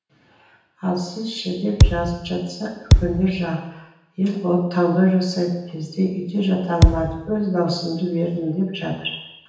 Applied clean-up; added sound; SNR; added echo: none; Thump, thud; -4 dB; reverberation time 0.9 s.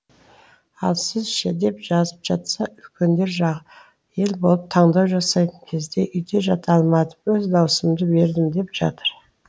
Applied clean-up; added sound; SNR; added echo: none; none; none; none.